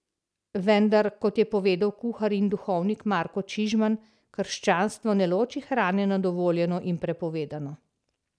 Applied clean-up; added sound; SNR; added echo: none; none; none; none.